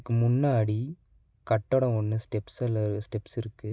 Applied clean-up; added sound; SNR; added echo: none; none; none; none.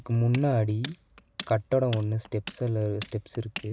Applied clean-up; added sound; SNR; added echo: none; Tools; 15 dB; none.